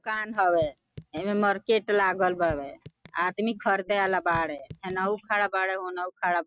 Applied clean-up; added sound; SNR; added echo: neural mask model RNNoise.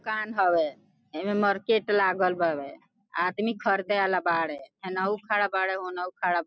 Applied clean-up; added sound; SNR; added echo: none; none; none; none.